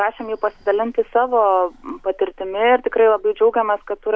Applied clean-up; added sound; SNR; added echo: none; none; none; none.